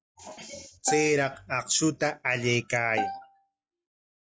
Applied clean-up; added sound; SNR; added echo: classical method log-MMSE.